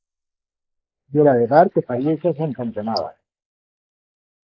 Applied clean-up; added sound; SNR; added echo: neural mask model Resemble Enhance denoiser.